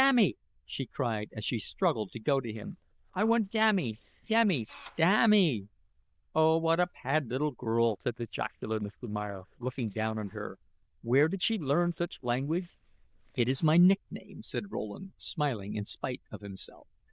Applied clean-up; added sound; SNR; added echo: neural diffusion model UNIVERSE++.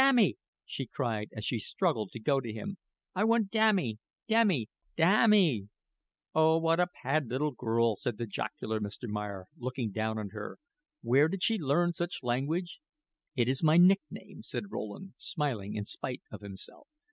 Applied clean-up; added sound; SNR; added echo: none; none; none; none.